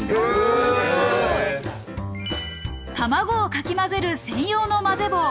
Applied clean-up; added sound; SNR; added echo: none; none; none; none.